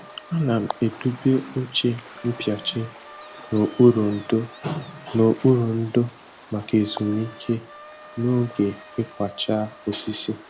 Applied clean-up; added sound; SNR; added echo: none; Wind instrument, woodwind instrument + Waves, surf; 19 dB; none.